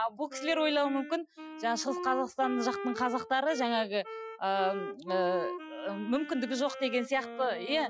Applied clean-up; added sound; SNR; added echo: classical method Wiener filter.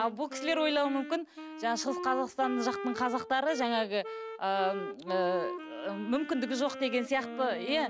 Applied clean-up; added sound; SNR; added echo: none; Wind instrument, woodwind instrument; 8 dB; none.